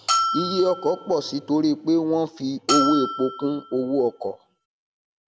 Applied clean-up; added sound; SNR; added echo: none; Bell; 4 dB; none.